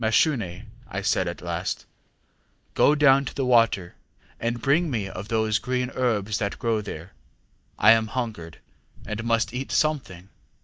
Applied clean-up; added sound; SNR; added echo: neural mask model DeepFilterNet 3.